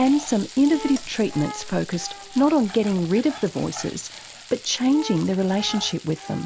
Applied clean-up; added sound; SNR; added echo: none; Brass instrument + Frying (food); 15 dB; none.